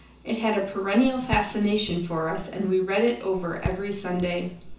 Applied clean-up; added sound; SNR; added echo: none; Raindrop / Drip; 11 dB; reverberation time 0.6 s.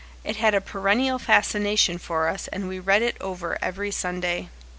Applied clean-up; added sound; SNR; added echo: none; none; none; none.